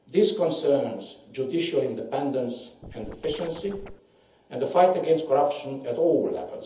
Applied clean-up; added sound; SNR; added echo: none; Scratching (performance technique); 16 dB; reverberation time 0.7 s.